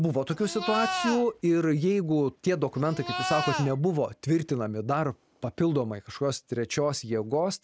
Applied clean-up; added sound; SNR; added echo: none; Livestock, farm animals, working animals; 5 dB; none.